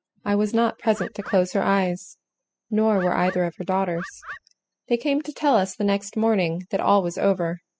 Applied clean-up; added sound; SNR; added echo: classical method spectral subtraction.